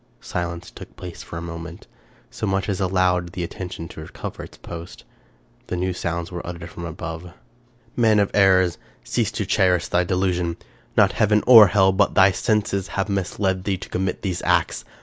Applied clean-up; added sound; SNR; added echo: none; none; none; none.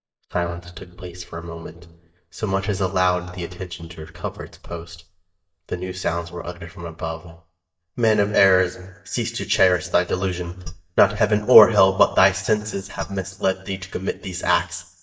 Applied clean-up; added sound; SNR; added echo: neural mask model DeepFilterNet 3.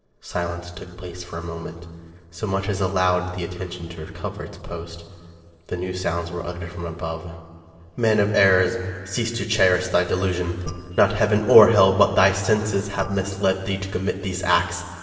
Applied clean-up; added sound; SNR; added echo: neural separator model SepFormer DNS4.